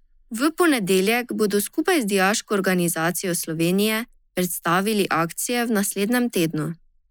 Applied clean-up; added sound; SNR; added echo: neural mask model Resemble Enhance denoiser.